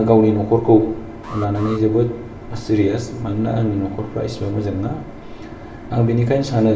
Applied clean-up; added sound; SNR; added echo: none; Alarm; 20 dB; reverberation time 0.7 s.